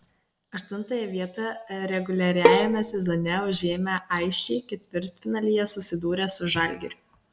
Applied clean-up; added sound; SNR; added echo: none; Bowed string instrument; -3 dB; none.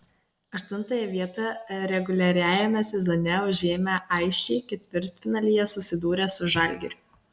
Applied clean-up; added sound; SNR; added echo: none; none; none; none.